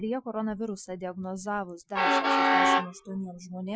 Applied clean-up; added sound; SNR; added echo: classical method Wiener filter.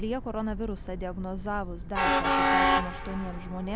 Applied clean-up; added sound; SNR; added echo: none; Train; -5 dB; none.